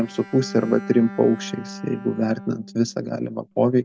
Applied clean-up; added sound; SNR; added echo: none; Bowed string instrument; 15 dB; none.